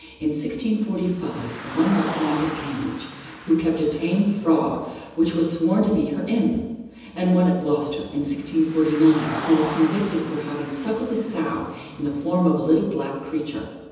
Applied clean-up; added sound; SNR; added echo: none; Car; 14 dB; reverberation time 1.1 s.